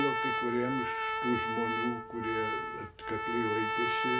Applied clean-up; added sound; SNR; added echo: none; Trumpet; -2 dB; none.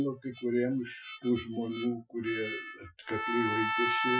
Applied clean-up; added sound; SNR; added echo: classical method Wiener filter.